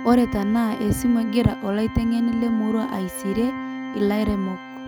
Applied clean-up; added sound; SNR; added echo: none; Organ; 10 dB; none.